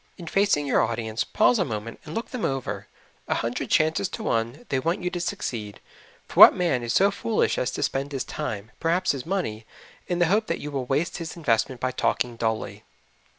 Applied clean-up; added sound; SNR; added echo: none; none; none; none.